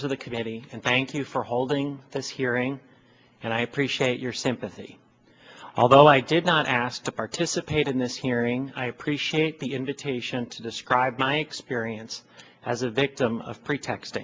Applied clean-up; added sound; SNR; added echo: none; none; none; none.